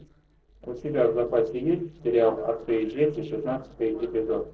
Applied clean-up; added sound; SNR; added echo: neural separator model SepFormer DNS4.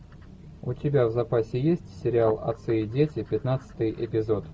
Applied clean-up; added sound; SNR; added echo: none; none; none; none.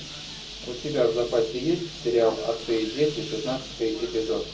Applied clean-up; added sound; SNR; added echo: none; Bird; 13 dB; reverberation time 0.2 s.